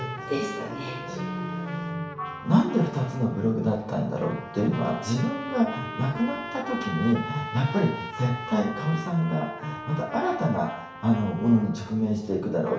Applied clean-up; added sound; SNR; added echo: none; Trumpet; 12 dB; reverberation time 0.6 s.